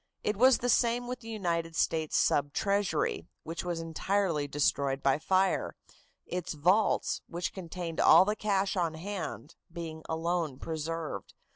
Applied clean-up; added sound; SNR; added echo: none; none; none; none.